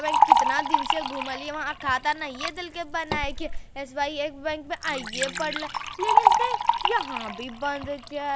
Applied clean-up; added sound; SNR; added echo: none; Liquid; -4 dB; none.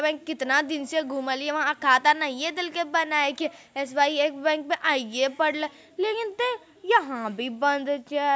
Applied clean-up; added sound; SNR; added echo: none; none; none; none.